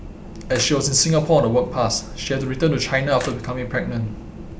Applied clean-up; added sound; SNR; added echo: none; Splash, splatter; 20 dB; none.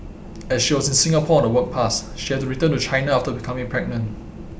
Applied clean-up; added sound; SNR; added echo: none; none; none; none.